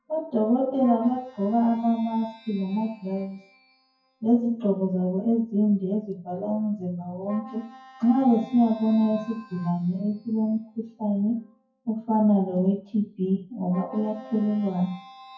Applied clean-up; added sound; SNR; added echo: classical method WPE with log-MMSE.